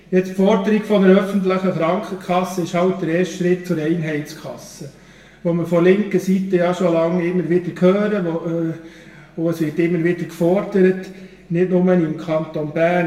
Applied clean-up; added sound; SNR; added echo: none; none; none; reverberation time 0.8 s.